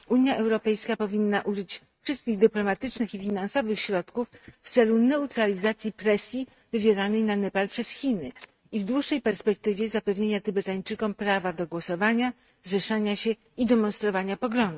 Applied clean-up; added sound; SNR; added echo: neural mask model RNNoise.